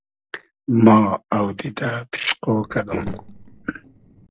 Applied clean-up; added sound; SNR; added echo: neural separator model SepFormer DNS4.